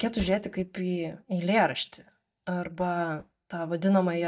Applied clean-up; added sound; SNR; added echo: neural mask model DeepFilterNet 3.